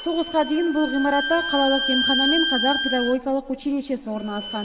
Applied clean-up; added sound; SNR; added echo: none; Bowed string instrument; 3 dB; reverberation time 1.4 s.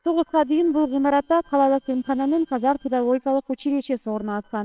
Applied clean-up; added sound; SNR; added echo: neural separator model SepFormer WHAMR!.